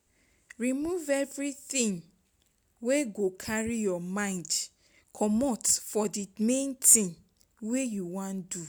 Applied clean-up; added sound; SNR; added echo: none; none; none; none.